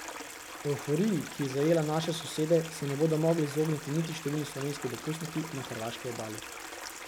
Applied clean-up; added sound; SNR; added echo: none; Stream; 11 dB; none.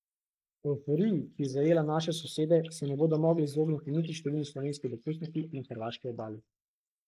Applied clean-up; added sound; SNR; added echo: neural mask model Resemble Enhance denoiser.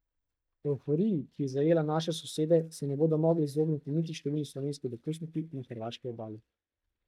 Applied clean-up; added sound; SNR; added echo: neural mask model DeepFilterNet 3.